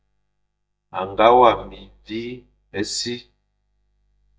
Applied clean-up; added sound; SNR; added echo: neural mask model DeepFilterNet 3.